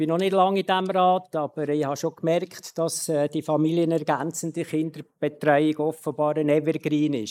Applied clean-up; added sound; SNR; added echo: neural mask model Resemble Enhance denoiser.